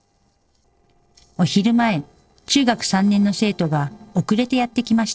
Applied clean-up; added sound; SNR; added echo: neural separator model SepFormer DNS4.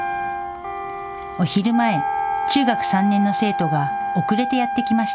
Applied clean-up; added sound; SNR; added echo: none; Wind instrument, woodwind instrument; 3 dB; none.